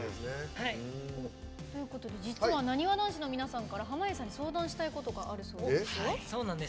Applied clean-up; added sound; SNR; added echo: none; none; none; none.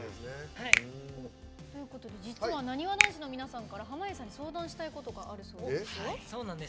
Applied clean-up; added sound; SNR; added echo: none; Finger snapping; -4 dB; none.